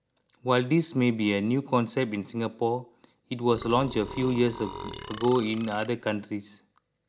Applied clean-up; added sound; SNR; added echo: none; Burping, eructation; 13 dB; none.